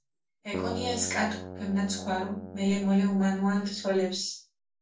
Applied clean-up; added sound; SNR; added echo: none; Keyboard (musical); 11 dB; reverberation time 0.3 s.